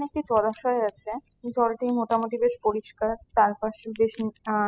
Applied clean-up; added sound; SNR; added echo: classical method spectral subtraction.